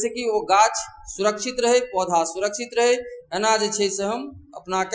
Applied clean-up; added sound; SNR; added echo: classical method Wiener filter.